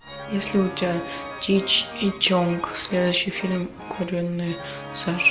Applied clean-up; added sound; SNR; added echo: none; Organ; 12 dB; none.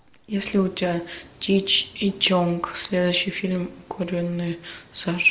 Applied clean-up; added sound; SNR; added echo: none; none; none; none.